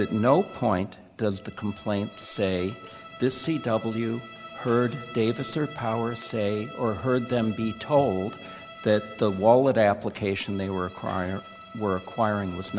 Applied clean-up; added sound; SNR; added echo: none; Bowed string instrument; 18 dB; none.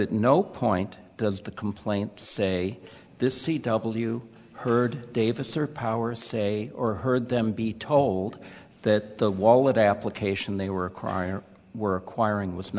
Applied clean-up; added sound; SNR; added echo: none; none; none; none.